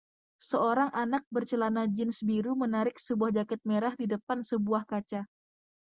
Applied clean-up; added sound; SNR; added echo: none; none; none; none.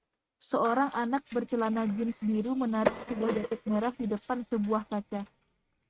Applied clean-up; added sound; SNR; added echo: neural mask model RNNoise.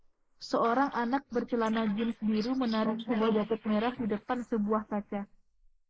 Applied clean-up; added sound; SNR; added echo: neural mask model Resemble Enhance denoiser.